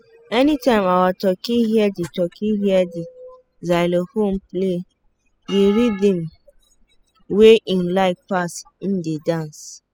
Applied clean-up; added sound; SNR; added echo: classical method spectral subtraction.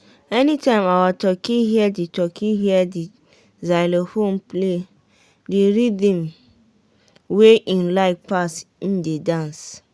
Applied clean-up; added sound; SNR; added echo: none; none; none; none.